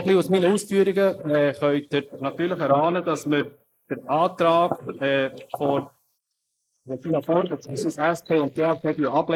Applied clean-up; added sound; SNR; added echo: neural mask model Resemble Enhance denoiser.